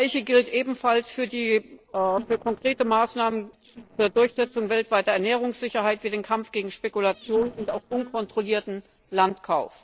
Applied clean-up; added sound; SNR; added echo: neural separator model SepFormer DNS4.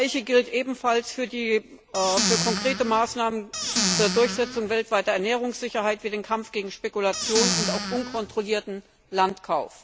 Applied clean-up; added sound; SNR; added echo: none; Squeak / Cupboard open or close; 1 dB; none.